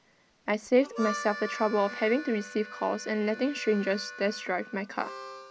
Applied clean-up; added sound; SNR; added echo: none; Harmonica; 12 dB; none.